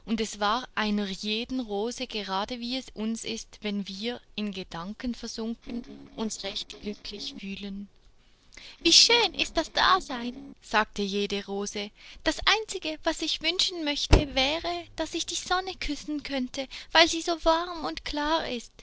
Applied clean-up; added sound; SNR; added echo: neural separator model SepFormer DNS4.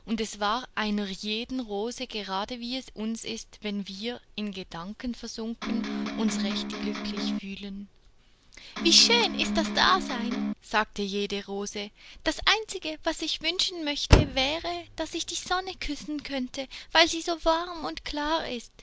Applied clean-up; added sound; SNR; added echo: none; Electric guitar + Slam; 0 dB; none.